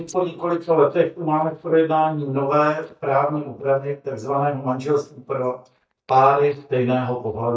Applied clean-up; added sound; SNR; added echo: neural mask model DeepFilterNet 3.